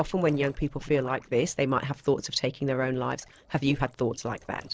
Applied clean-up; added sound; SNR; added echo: neural separator model SepFormer DNS4.